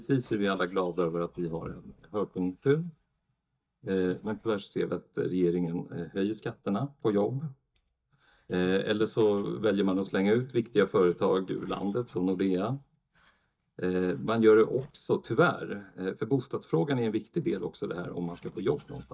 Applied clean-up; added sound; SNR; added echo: neural mask model DeepFilterNet 3.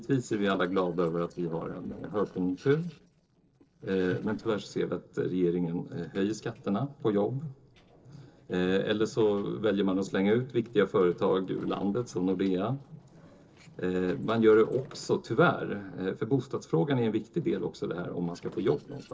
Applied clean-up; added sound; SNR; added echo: neural separator model SepFormer DNS4.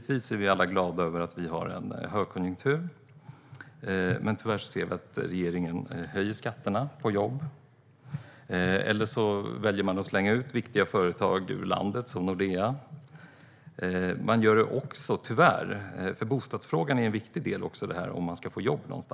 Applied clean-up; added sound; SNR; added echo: none; none; none; none.